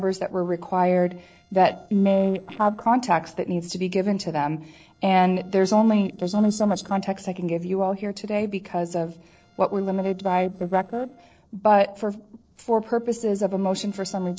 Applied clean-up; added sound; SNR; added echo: neural separator model SepFormer DNS4.